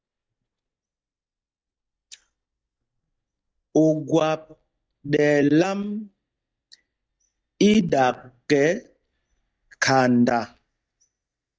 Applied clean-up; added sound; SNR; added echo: neural mask model DeepFilterNet 3.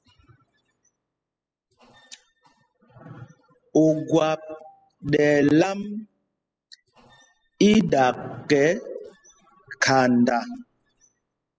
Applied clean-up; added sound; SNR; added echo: classical method spectral subtraction.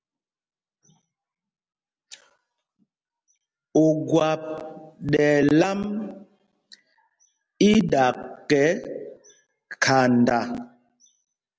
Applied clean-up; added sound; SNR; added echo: none; none; none; none.